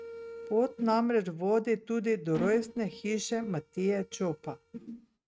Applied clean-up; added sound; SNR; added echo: neural mask model RNNoise.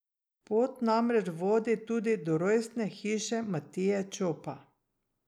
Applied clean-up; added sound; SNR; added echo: none; none; none; none.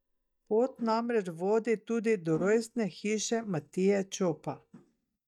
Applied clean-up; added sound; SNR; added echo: neural mask model DeepFilterNet 3.